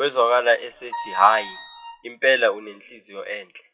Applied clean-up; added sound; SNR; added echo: classical method WPE with log-MMSE.